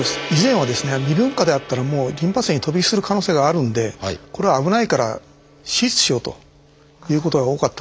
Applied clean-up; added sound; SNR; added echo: none; Gong; 16 dB; none.